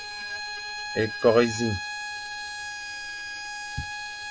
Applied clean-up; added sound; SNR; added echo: none; Bowed string instrument; 5 dB; none.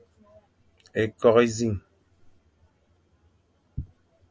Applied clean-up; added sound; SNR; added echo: none; none; none; none.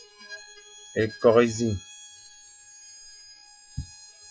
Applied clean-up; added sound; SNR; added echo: classical method log-MMSE.